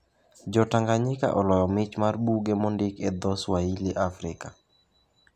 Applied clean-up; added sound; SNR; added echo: none; none; none; none.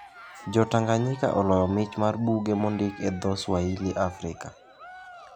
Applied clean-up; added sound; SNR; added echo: none; Cheering; 18 dB; none.